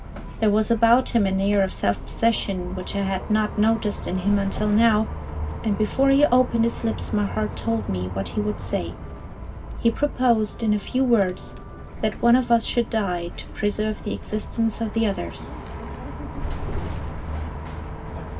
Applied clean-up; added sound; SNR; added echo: none; Bus; 8 dB; reverberation time 0.4 s.